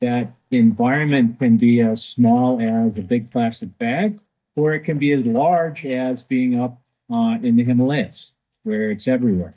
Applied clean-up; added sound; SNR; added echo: neural mask model DeepFilterNet 3.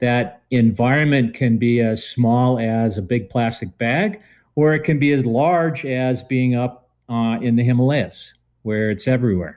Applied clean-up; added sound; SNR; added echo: none; none; none; none.